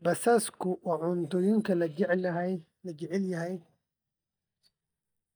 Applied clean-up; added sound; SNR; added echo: neural mask model DeepFilterNet 3.